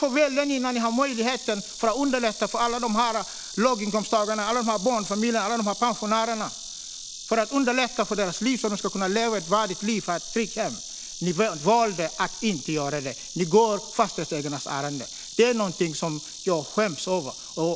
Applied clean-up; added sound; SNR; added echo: none; Insect; 12 dB; none.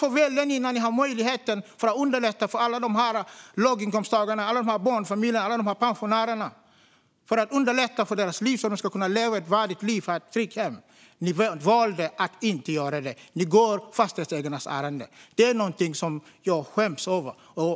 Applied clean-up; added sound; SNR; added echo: none; none; none; none.